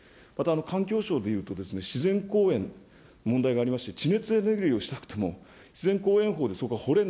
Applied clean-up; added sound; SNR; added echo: none; none; none; none.